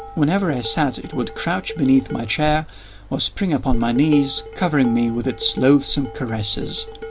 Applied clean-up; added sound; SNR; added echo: none; Dishes, pots, and pans; 15 dB; none.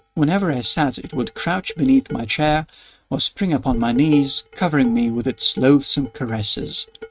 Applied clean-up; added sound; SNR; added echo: neural mask model RNNoise.